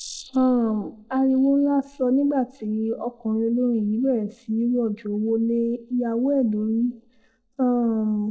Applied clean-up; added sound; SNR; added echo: neural mask model DeepFilterNet 3.